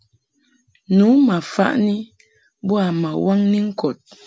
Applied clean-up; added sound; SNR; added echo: none; none; none; none.